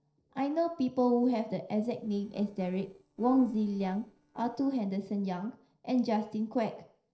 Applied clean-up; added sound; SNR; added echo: neural separator model SepFormer DNS4.